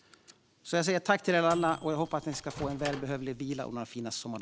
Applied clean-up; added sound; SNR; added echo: none; Microwave oven; 14 dB; none.